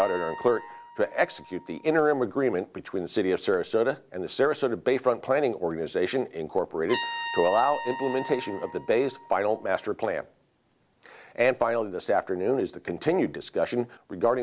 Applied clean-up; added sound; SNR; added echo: none; Trumpet; 15 dB; none.